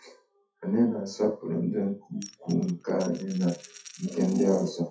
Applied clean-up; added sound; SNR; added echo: classical method WPE with log-MMSE.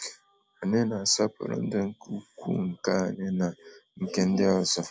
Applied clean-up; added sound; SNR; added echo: none; none; none; none.